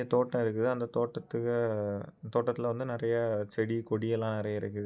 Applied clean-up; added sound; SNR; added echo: none; none; none; none.